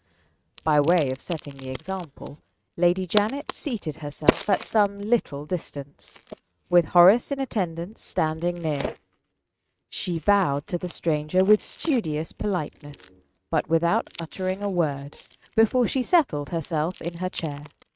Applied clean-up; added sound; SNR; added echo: neural mask model RNNoise.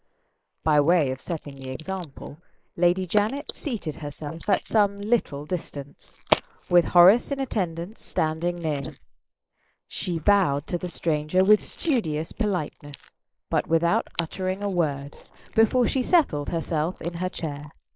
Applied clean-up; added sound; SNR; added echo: neural mask model Resemble Enhance denoiser.